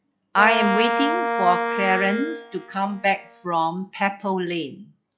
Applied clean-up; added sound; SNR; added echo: classical method log-MMSE.